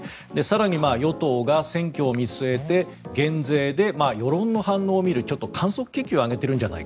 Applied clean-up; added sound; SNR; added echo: none; none; none; none.